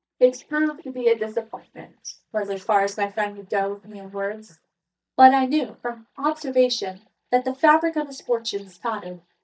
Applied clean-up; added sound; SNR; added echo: neural mask model DeepFilterNet 3.